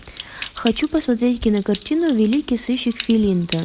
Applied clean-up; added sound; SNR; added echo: none; Stream; 17 dB; none.